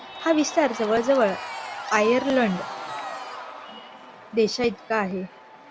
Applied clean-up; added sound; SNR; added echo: none; Crowd / Cheering; 11 dB; none.